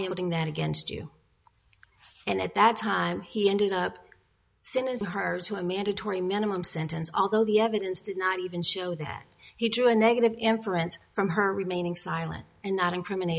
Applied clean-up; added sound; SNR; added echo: none; none; none; none.